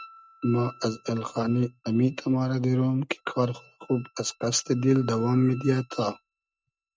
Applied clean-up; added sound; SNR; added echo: neural mask model RNNoise.